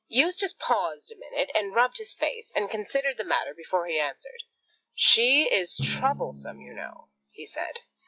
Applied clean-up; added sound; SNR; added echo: classical method log-MMSE.